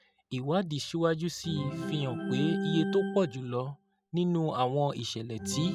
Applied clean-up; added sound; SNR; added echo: none; Organ; 7 dB; none.